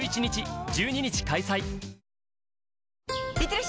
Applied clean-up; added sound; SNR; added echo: none; none; none; none.